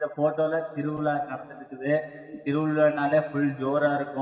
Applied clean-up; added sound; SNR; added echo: none; none; none; reverberation time 2.8 s.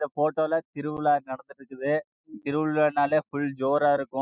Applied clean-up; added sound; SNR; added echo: none; none; none; none.